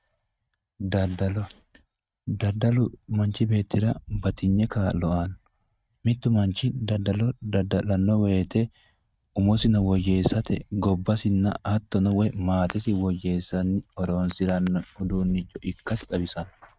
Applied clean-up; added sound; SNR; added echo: neural mask model RNNoise.